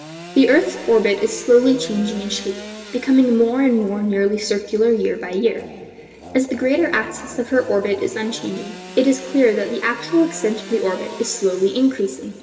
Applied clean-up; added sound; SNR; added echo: none; Sawing / Engine; 18 dB; reverberation time 2.2 s.